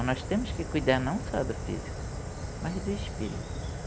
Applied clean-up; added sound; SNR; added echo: none; Fire; 4 dB; none.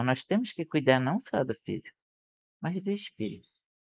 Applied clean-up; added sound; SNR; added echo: neural mask model Resemble Enhance denoiser.